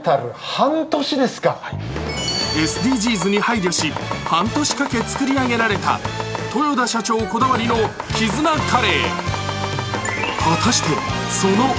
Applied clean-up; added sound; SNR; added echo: none; Domestic sounds, home sounds; 11 dB; none.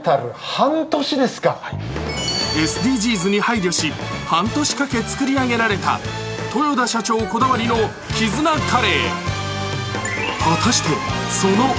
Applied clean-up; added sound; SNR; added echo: none; none; none; none.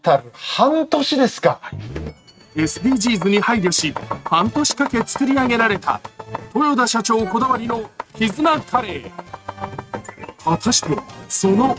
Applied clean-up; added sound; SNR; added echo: neural mask model RNNoise.